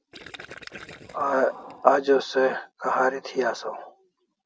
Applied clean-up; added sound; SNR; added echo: none; Gurgling; 19 dB; none.